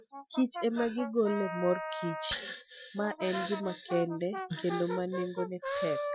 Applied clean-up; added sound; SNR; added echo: classical method Wiener filter.